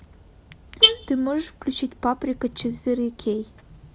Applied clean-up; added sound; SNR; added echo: none; Alarm / Car; 0 dB; none.